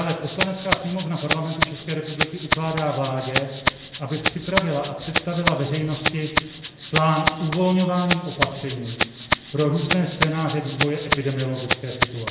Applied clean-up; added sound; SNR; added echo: none; Rattle (instrument); 2 dB; reverberation time 1.0 s.